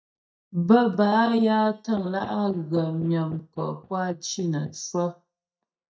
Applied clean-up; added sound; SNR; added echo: neural mask model DeepFilterNet 3.